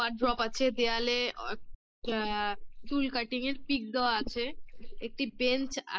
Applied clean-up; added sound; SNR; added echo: neural mask model Resemble Enhance denoiser.